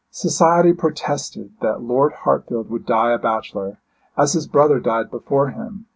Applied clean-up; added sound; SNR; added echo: none; none; none; none.